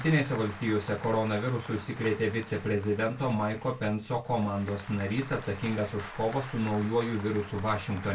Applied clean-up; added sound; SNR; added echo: none; Applause; 16 dB; reverberation time 0.2 s.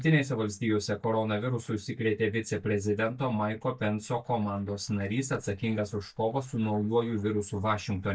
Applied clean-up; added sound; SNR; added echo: neural mask model DeepFilterNet 3.